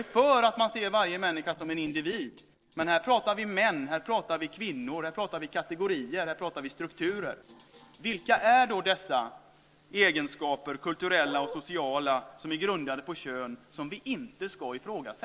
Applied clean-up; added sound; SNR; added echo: neural separator model SepFormer DNS4.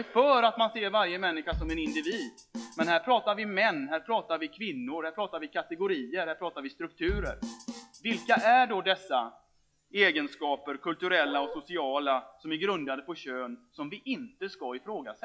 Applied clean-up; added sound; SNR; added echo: classical method log-MMSE.